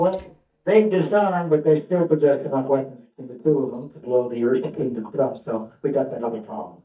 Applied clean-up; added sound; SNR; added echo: neural mask model DeepFilterNet 3.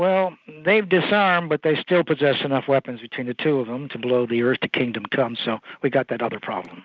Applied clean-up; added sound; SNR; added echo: none; none; none; none.